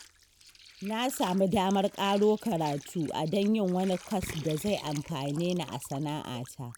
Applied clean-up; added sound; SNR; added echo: none; Water; 18 dB; none.